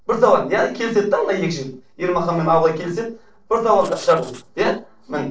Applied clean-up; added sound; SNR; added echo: neural separator model SepFormer DNS4.